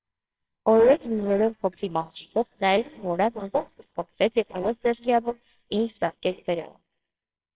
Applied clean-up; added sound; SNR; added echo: neural separator model SepFormer WHAMR!.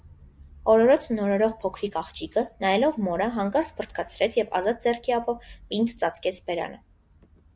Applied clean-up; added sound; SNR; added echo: none; none; none; none.